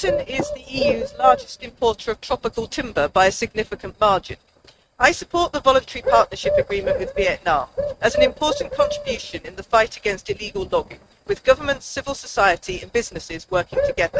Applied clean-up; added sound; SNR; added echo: neural mask model RNNoise.